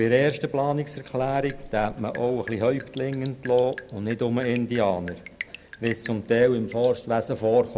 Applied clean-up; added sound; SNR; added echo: none; Drip; 19 dB; none.